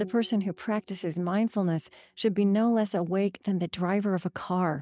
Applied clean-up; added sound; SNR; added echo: neural mask model DeepFilterNet 3.